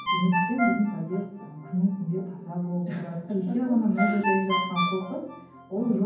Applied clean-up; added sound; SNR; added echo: none; Ringtone; 5 dB; reverberation time 0.9 s.